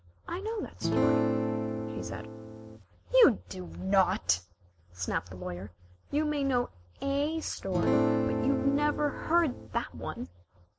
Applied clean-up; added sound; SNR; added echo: none; Acoustic guitar / Strum; -1 dB; none.